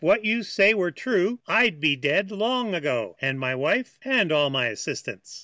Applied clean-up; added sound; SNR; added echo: none; none; none; none.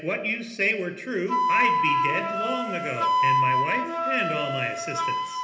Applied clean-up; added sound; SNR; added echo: none; Wind instrument, woodwind instrument; -3 dB; reverberation time 1.0 s.